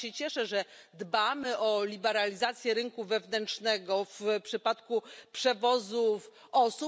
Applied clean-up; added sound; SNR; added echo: none; none; none; none.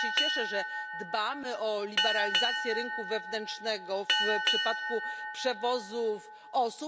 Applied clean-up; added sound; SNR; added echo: none; Boat, Water vehicle; -1 dB; none.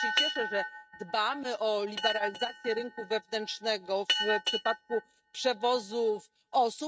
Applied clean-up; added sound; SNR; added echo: neural mask model RNNoise.